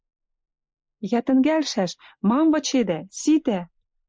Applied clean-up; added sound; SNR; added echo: neural mask model Resemble Enhance denoiser.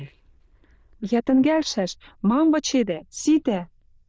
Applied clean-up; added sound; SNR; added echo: neural diffusion model UNIVERSE++.